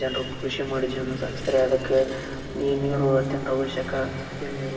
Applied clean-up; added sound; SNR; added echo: none; Engine / Vehicle; 11 dB; reverberation time 2.6 s.